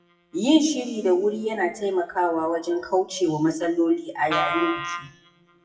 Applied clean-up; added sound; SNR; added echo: classical method WPE with log-MMSE.